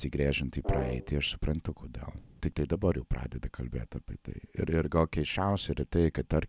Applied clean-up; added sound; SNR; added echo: none; Brass instrument; 8 dB; none.